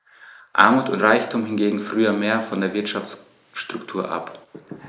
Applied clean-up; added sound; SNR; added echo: neural mask model Resemble Enhance denoiser.